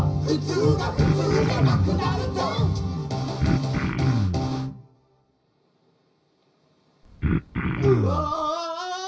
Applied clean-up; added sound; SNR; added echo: none; Cough; -1 dB; reverberation time 0.5 s.